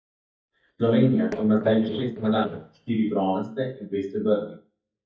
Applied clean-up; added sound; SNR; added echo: neural mask model DeepFilterNet 3.